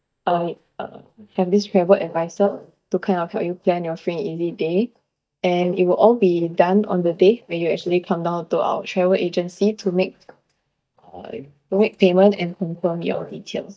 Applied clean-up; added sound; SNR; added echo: neural mask model DeepFilterNet 3.